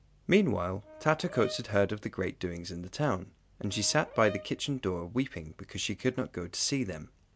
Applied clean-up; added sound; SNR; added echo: none; Brass instrument; 15 dB; none.